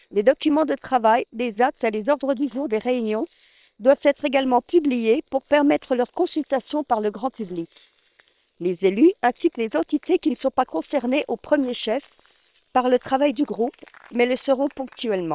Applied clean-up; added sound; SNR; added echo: neural separator model SepFormer WHAM!.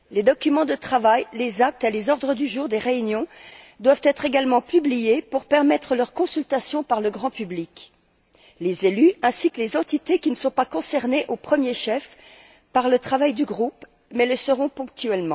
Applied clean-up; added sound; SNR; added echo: none; none; none; none.